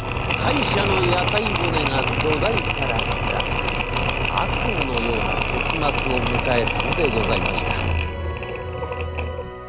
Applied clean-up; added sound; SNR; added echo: none; Mechanisms; -4 dB; none.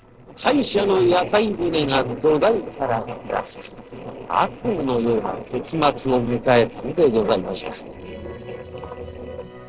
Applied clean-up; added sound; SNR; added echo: neural separator model SepFormer DNS4.